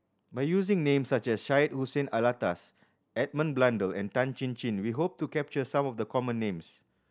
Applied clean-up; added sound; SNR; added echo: none; none; none; none.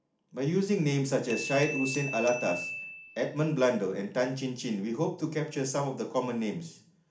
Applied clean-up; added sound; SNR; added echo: none; Glass / Bell; 10 dB; reverberation time 0.4 s.